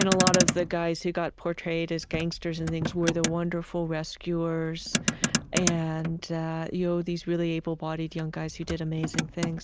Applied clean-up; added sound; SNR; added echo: none; Motor vehicle (road); 3 dB; none.